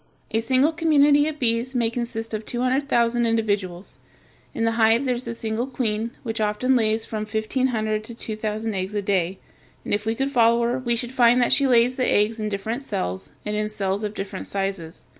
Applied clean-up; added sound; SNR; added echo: none; none; none; none.